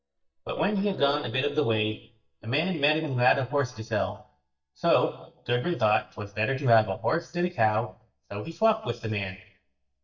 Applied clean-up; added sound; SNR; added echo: neural mask model DeepFilterNet 3.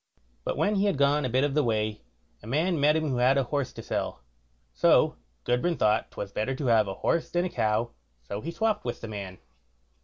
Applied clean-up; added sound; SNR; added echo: none; none; none; none.